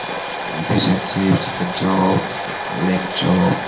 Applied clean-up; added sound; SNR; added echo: none; Domestic sounds, home sounds; 6 dB; reverberation time 1.0 s.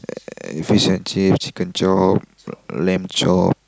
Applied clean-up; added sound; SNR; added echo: none; none; none; none.